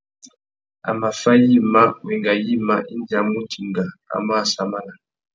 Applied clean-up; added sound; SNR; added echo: none; none; none; none.